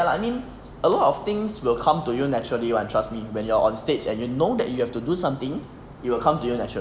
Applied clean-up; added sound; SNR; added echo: none; none; none; none.